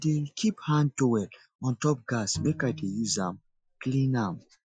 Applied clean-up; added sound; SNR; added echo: classical method Wiener filter.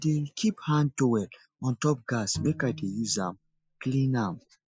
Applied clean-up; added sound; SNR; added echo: classical method spectral subtraction.